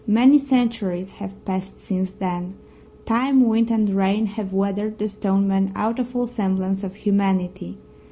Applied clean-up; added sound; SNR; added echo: none; none; none; none.